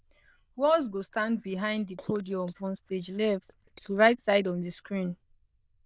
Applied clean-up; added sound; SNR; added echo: neural diffusion model UNIVERSE++.